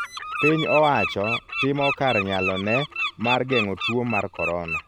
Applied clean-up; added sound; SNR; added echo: none; Bird; 4 dB; none.